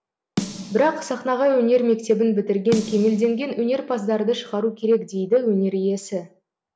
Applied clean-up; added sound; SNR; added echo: none; Snare drum; 13 dB; none.